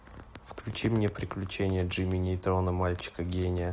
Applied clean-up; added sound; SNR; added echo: none; none; none; none.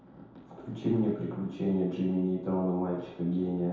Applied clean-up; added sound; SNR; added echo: none; none; none; reverberation time 0.8 s.